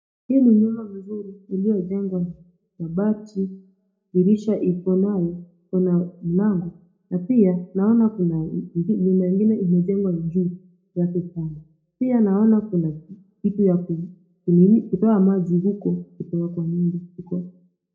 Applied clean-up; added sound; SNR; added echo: none; none; none; reverberation time 0.3 s.